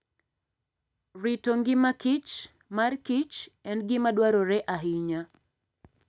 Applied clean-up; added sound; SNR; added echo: none; none; none; none.